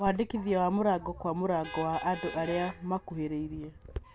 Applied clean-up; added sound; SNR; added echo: none; Vehicle horn, car horn, honking; 16 dB; none.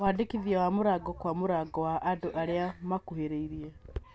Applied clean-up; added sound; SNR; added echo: none; none; none; none.